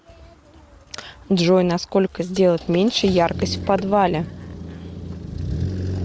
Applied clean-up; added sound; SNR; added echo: none; Dishes, pots, and pans; 18 dB; none.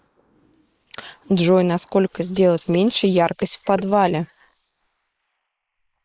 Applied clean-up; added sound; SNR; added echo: neural mask model Resemble Enhance denoiser.